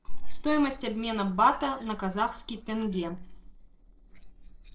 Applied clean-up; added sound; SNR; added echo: neural separator model SepFormer DNS4.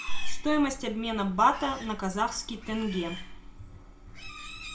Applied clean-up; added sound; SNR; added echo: none; Livestock, farm animals, working animals; 18 dB; reverberation time 0.3 s.